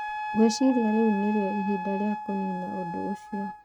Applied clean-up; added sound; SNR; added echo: neural mask model RNNoise.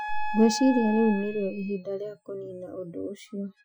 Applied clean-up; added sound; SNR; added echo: classical method Wiener filter.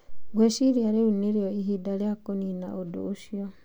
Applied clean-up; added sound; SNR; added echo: none; none; none; none.